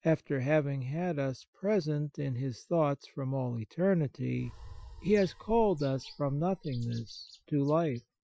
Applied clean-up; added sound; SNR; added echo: classical method Wiener filter.